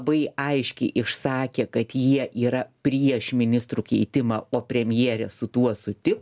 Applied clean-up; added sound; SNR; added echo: none; none; none; none.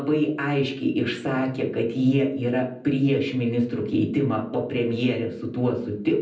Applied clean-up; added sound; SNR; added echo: none; none; none; reverberation time 0.6 s.